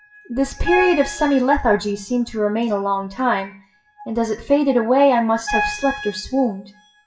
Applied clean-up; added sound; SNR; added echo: classical method WPE with log-MMSE.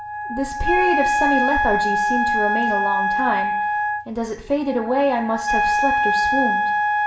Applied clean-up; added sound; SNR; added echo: none; Wind instrument, woodwind instrument; -3 dB; reverberation time 0.5 s.